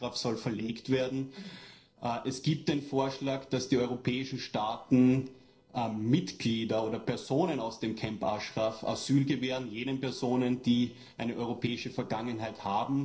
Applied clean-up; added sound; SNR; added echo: neural separator model SepFormer DNS4.